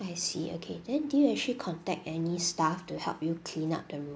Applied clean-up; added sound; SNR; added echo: none; none; none; none.